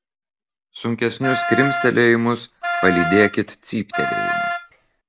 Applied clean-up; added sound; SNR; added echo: none; Wind instrument, woodwind instrument; 4 dB; none.